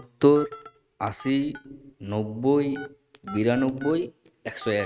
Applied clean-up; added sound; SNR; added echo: neural mask model RNNoise.